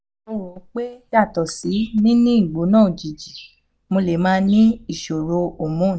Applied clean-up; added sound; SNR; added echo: none; none; none; none.